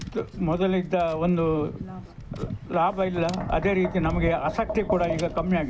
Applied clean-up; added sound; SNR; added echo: none; Tap; 10 dB; none.